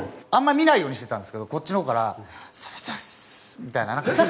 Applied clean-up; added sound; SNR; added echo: none; none; none; none.